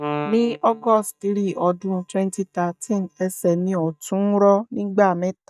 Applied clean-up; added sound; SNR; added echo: neural mask model DeepFilterNet 3.